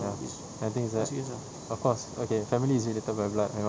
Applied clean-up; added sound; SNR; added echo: none; none; none; none.